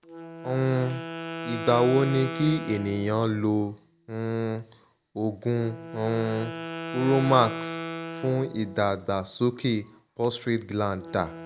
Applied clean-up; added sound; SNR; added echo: none; Wind instrument, woodwind instrument; 11 dB; none.